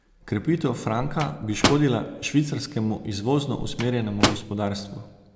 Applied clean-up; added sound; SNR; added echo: none; Microwave oven; 5 dB; none.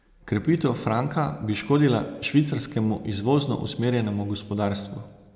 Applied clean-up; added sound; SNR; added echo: none; none; none; none.